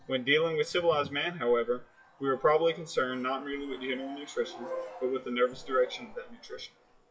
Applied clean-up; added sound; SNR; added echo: classical method WPE with log-MMSE.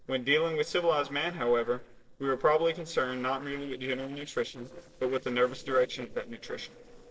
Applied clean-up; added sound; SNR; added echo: neural separator model SepFormer DNS4.